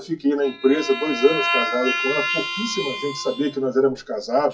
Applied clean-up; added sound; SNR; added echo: classical method WPE with log-MMSE.